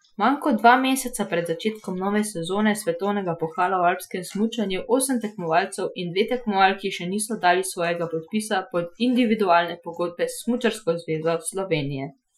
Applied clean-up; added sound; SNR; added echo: classical method Wiener filter.